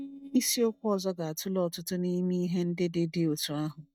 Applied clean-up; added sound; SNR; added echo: neural mask model DeepFilterNet 3.